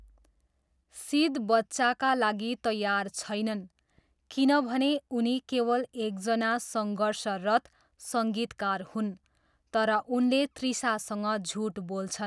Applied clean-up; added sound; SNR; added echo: none; none; none; none.